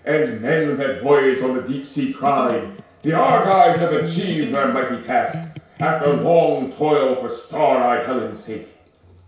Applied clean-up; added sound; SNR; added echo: none; Electric guitar; 12 dB; reverberation time 0.6 s.